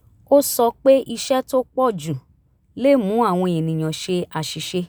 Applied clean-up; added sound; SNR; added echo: none; none; none; none.